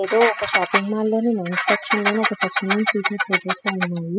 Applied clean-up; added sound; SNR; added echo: classical method spectral subtraction.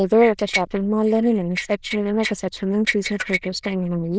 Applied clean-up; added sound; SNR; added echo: neural diffusion model UNIVERSE++.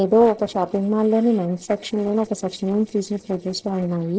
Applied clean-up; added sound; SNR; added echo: neural separator model SepFormer DNS4.